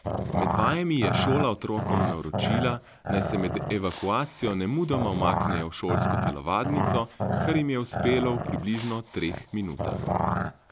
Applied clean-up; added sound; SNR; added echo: none; Growling; 1 dB; none.